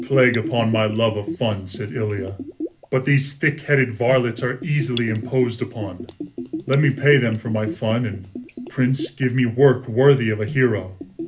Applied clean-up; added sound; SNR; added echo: none; Bathtub (filling or washing) / Gurgling; 13 dB; reverberation time 0.3 s.